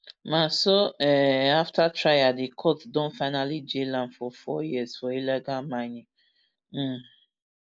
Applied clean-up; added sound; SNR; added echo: neural mask model Resemble Enhance denoiser.